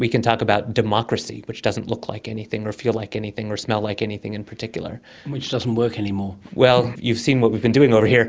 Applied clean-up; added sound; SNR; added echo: none; none; none; none.